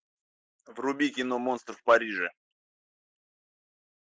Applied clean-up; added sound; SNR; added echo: neural mask model Resemble Enhance denoiser.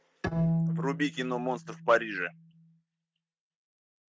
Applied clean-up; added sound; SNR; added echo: neural mask model RNNoise.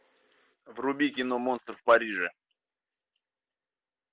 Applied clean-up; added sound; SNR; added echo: none; none; none; none.